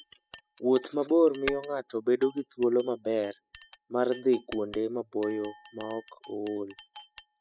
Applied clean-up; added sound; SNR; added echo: classical method spectral subtraction.